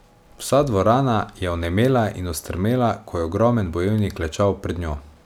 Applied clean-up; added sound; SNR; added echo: none; none; none; none.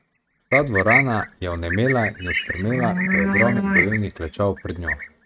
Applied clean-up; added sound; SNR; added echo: neural mask model RNNoise.